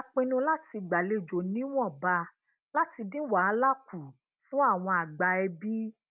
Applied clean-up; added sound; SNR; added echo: none; none; none; none.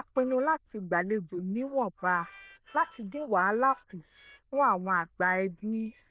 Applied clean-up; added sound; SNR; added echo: neural diffusion model UNIVERSE++.